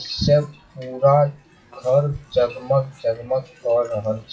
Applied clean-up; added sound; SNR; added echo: classical method WPE with log-MMSE.